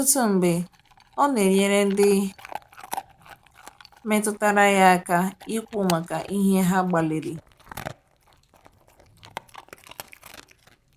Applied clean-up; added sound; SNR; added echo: none; Chewing, mastication / Dog; 19 dB; none.